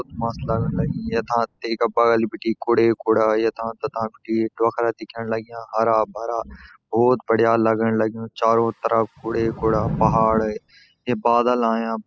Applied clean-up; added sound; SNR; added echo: classical method spectral subtraction.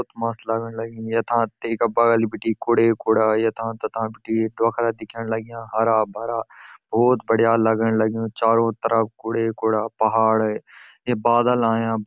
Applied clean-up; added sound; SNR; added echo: none; none; none; none.